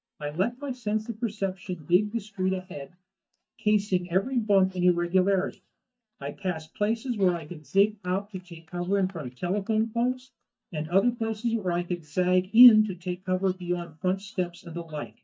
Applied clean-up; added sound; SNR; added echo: neural mask model DeepFilterNet 3.